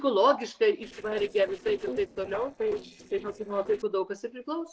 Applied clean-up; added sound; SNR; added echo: neural separator model SepFormer DNS4.